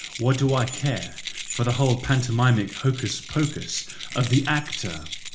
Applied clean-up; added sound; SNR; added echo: none; Keys jangling; 11 dB; reverberation time 0.4 s.